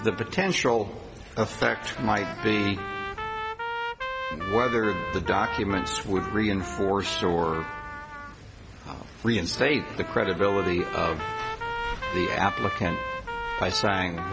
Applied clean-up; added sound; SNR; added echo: none; Trumpet; 7 dB; none.